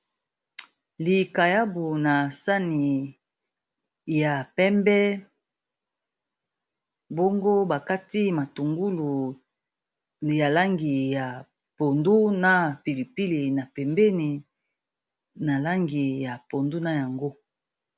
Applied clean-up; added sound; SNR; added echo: none; none; none; none.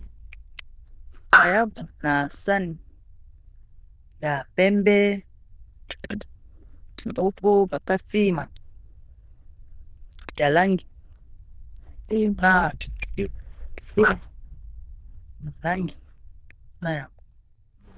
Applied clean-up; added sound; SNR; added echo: neural diffusion model UNIVERSE++.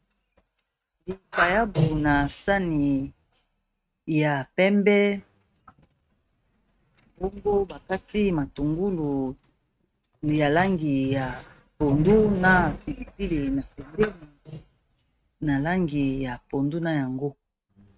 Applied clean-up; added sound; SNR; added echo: neural mask model RNNoise.